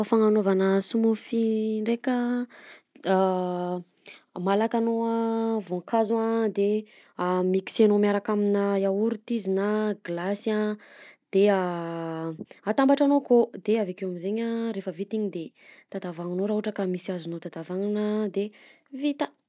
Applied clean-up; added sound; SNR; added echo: none; none; none; none.